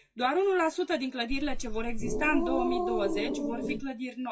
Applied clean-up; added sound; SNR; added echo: classical method WPE with log-MMSE.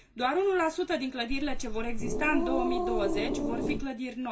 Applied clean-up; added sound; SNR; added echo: none; Growling; -1 dB; reverberation time 0.2 s.